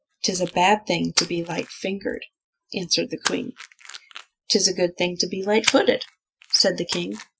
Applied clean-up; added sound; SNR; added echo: classical method Wiener filter.